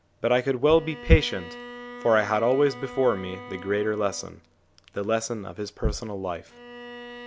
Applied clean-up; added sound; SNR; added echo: none; Bowed string instrument; 17 dB; none.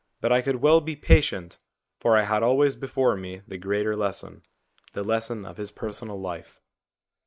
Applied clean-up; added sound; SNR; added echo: neural mask model Resemble Enhance denoiser.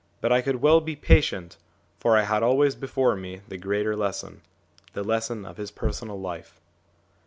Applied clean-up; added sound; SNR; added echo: none; none; none; none.